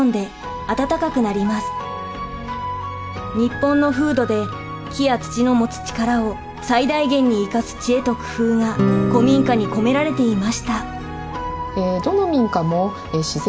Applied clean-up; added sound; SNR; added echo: none; Acoustic guitar / Strum; 1 dB; reverberation time 0.4 s.